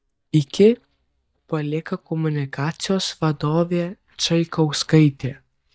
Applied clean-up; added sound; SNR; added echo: neural mask model DeepFilterNet 3.